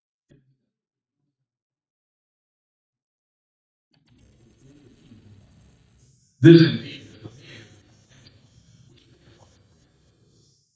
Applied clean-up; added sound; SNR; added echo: neural mask model DeepFilterNet 3.